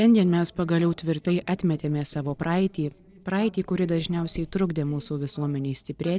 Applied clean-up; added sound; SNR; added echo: neural separator model SepFormer DNS4.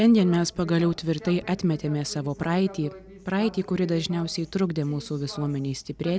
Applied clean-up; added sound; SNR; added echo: none; none; none; none.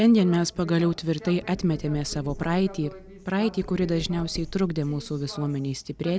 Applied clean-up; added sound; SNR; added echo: none; Knock; 16 dB; none.